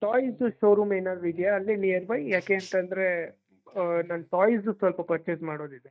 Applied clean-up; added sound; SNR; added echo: neural mask model DeepFilterNet 3.